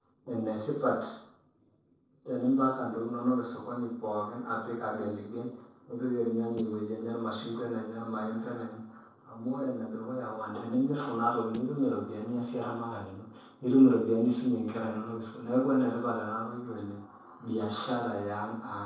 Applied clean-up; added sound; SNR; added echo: neural separator model SepFormer DNS4.